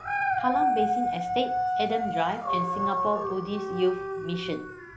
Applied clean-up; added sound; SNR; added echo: none; Dog; -2 dB; none.